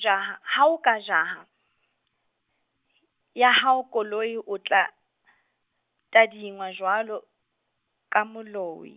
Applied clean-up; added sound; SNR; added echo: none; none; none; none.